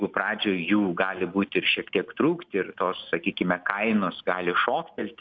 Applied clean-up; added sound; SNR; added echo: none; none; none; none.